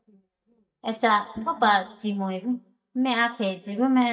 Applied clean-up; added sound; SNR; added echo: neural mask model DeepFilterNet 3.